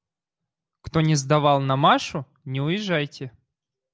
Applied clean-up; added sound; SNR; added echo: none; none; none; none.